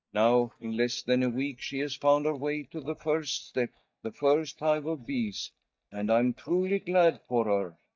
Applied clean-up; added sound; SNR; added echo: neural mask model DeepFilterNet 3.